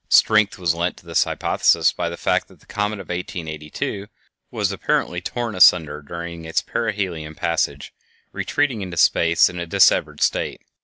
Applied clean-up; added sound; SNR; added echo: none; none; none; none.